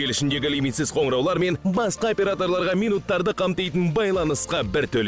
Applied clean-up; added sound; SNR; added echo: none; none; none; none.